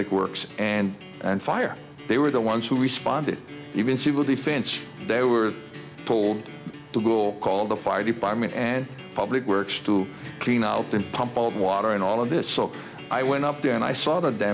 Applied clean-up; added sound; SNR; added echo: none; Acoustic guitar; 18 dB; none.